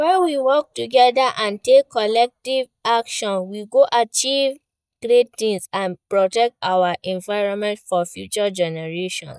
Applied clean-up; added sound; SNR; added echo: neural mask model DeepFilterNet 3.